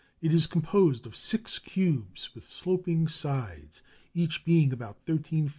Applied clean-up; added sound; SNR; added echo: none; none; none; none.